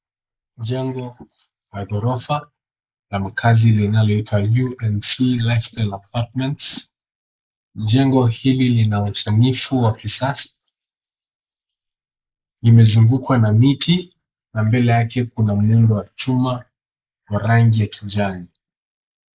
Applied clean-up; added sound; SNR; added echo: neural mask model Resemble Enhance denoiser.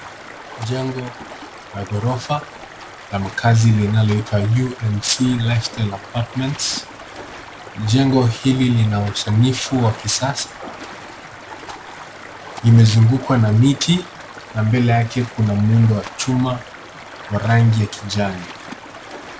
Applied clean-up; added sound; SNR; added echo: none; Stream; 17 dB; none.